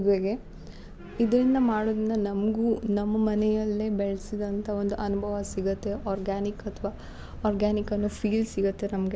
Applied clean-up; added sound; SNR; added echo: none; none; none; none.